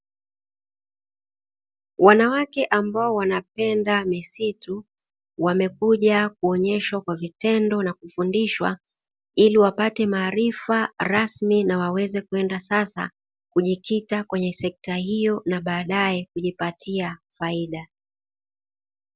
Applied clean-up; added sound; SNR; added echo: none; none; none; none.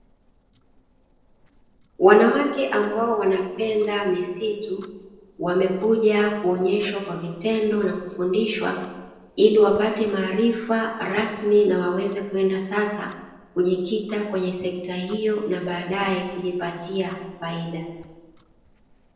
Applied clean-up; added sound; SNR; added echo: neural separator model SepFormer DNS4.